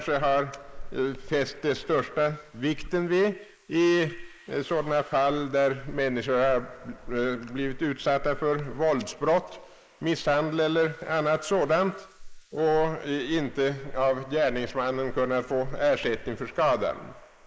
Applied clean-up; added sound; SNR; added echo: neural mask model Resemble Enhance denoiser.